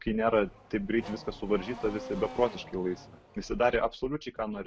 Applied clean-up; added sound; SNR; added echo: none; Race car, auto racing / Accelerating, revving, vroom; 15 dB; none.